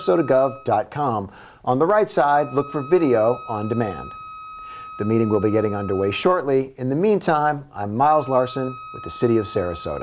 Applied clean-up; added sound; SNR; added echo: none; Wind instrument, woodwind instrument; 18 dB; none.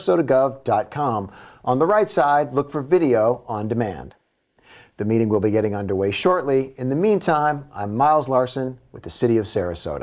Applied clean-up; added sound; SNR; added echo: neural mask model Resemble Enhance denoiser.